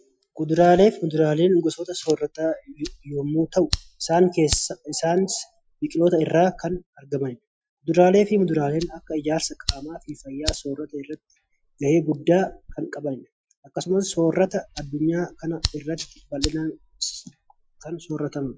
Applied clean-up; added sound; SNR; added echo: classical method Wiener filter.